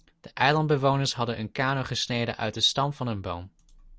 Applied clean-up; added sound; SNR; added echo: none; none; none; none.